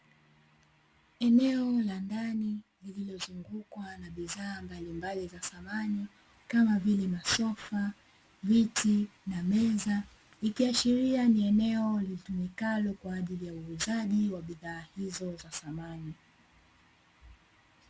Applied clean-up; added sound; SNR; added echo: none; none; none; none.